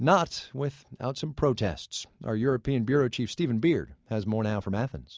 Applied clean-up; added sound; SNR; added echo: none; none; none; none.